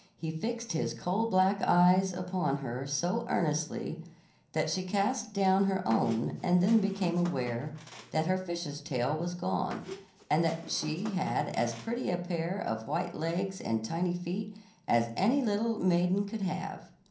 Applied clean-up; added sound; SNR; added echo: none; Squeak; 15 dB; reverberation time 0.6 s.